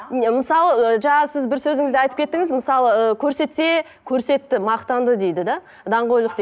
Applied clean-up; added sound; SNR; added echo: none; none; none; none.